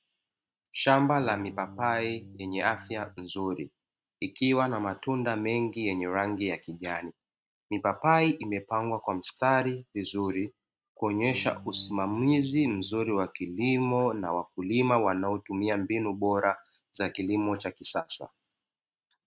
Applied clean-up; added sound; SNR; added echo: neural mask model RNNoise.